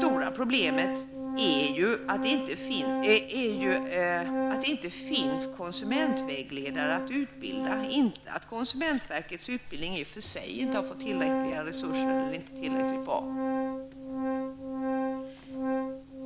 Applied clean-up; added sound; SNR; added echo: none; Organ; 0 dB; none.